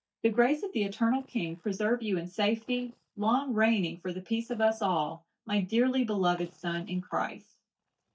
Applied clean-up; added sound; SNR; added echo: neural mask model DeepFilterNet 3.